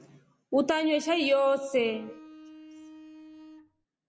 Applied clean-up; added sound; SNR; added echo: none; Bowed string instrument; 20 dB; none.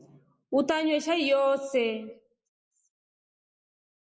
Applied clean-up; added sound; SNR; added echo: neural mask model Resemble Enhance denoiser.